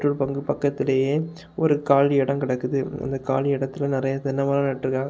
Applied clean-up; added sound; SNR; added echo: none; none; none; none.